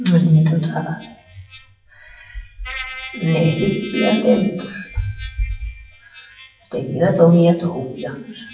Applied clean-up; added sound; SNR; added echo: classical method WPE with log-MMSE.